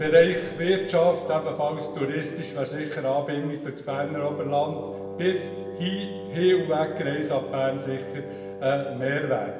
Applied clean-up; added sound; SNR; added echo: none; Wind instrument, woodwind instrument; 11 dB; reverberation time 1.2 s.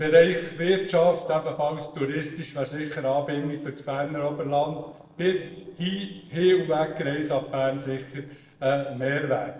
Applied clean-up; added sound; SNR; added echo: neural separator model SepFormer DNS4.